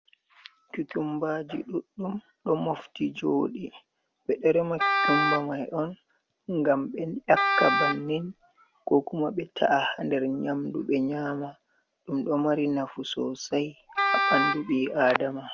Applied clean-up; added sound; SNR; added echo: none; Wind instrument, woodwind instrument; -1 dB; none.